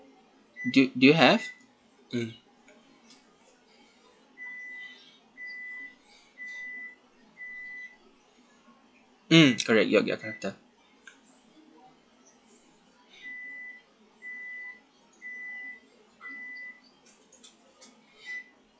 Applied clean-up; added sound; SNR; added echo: classical method log-MMSE.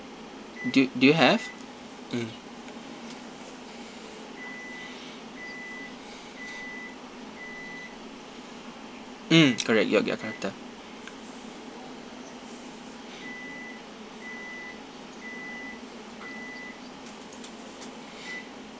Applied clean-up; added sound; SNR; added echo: none; Microwave oven; 16 dB; none.